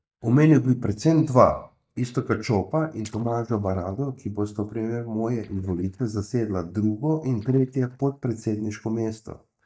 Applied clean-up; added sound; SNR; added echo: neural mask model DeepFilterNet 3.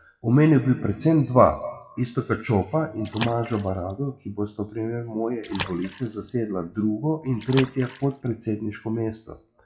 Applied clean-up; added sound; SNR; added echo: classical method WPE with log-MMSE.